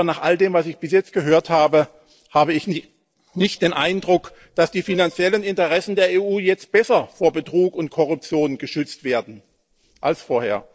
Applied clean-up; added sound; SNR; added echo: neural separator model SepFormer DNS4.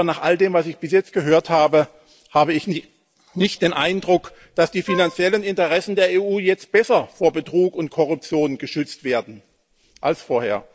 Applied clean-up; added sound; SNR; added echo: none; Wind instrument, woodwind instrument; 11 dB; none.